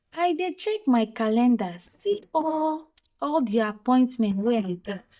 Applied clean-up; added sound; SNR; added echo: neural mask model DeepFilterNet 3.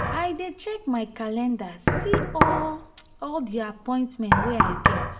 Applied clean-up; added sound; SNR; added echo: none; Knock; -2 dB; reverberation time 0.5 s.